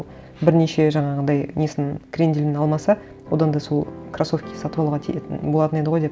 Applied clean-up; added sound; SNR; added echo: none; none; none; none.